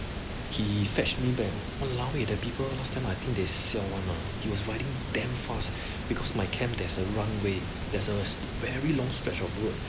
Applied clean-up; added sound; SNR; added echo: none; Water; 4 dB; none.